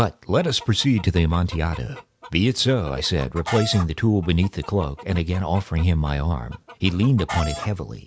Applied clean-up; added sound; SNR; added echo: none; Chicken, rooster; 15 dB; none.